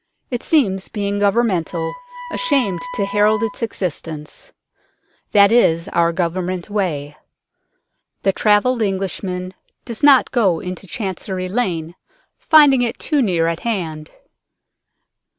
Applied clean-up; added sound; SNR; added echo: none; Wind instrument, woodwind instrument; 13 dB; none.